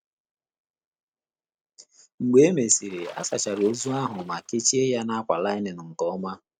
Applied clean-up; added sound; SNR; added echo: neural mask model RNNoise.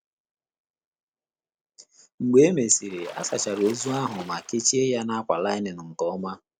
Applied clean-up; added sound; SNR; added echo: none; Splash, splatter; 18 dB; none.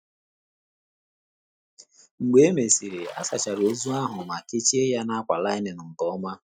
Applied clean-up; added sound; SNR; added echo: classical method Wiener filter.